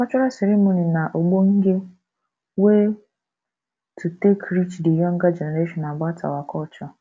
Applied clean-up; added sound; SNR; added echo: none; none; none; none.